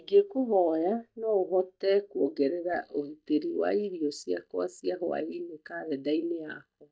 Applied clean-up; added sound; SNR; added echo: neural mask model DeepFilterNet 3.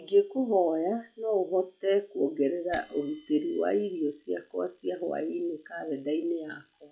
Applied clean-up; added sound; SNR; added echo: classical method log-MMSE.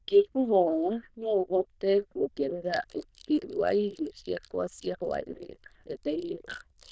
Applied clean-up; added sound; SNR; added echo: neural diffusion model UNIVERSE++.